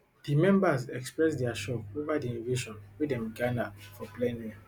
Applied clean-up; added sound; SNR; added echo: none; none; none; none.